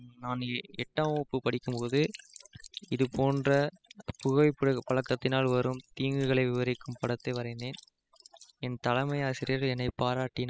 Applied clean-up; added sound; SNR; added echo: classical method spectral subtraction.